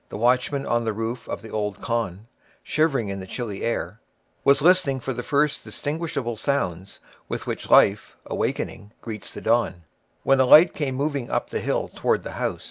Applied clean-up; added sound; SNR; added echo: none; none; none; none.